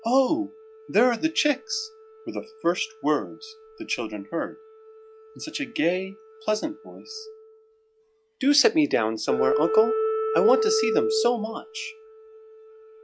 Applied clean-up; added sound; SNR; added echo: classical method log-MMSE.